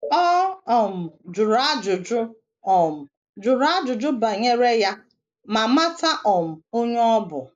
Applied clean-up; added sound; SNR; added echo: neural mask model Resemble Enhance denoiser.